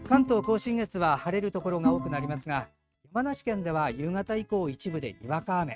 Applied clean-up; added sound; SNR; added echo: neural mask model RNNoise.